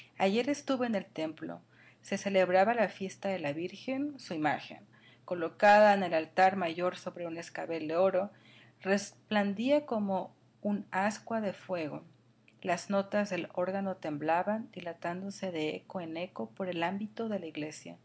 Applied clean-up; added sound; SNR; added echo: none; none; none; none.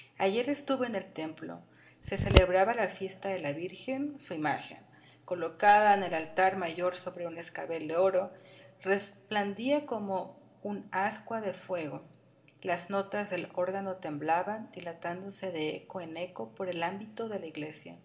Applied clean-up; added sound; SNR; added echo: none; Scissors; -4 dB; reverberation time 2.2 s.